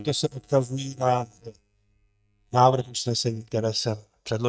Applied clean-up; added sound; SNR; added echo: neural mask model DeepFilterNet 3.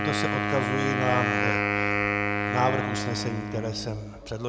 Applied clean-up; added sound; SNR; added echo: none; Wind instrument, woodwind instrument; -3 dB; none.